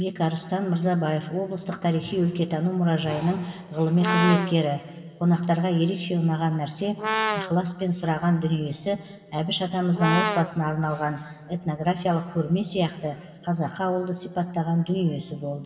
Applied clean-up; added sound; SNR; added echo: none; Brass instrument; 3 dB; reverberation time 2.0 s.